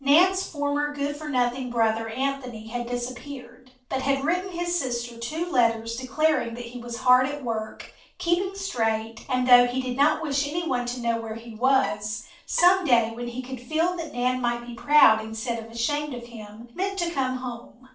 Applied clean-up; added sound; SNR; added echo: neural separator model SepFormer DNS4.